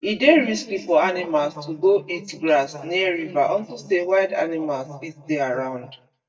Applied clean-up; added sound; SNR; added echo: neural mask model DeepFilterNet 3.